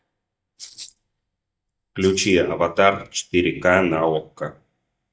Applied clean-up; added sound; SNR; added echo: neural mask model DeepFilterNet 3.